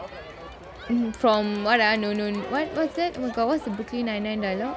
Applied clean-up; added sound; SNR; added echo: none; Crowd; 14 dB; none.